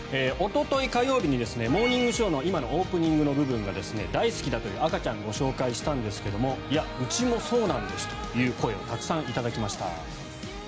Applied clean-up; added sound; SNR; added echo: none; none; none; none.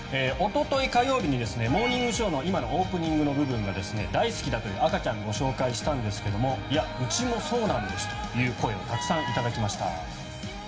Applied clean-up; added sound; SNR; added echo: none; Wind instrument, woodwind instrument; 10 dB; reverberation time 1.0 s.